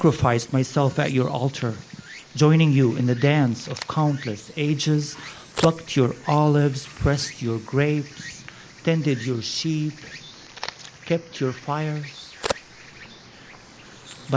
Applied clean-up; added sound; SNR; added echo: neural mask model Resemble Enhance denoiser.